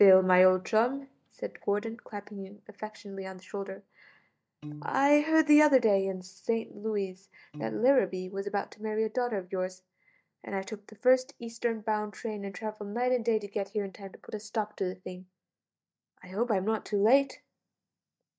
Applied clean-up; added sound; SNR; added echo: neural mask model DeepFilterNet 3.